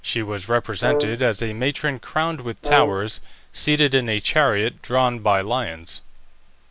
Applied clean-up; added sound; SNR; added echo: none; Brass instrument; 6 dB; none.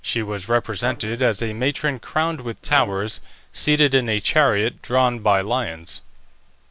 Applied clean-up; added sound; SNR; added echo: neural separator model SepFormer DNS4.